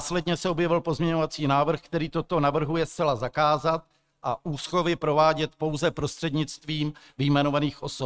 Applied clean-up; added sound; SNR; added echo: neural mask model RNNoise.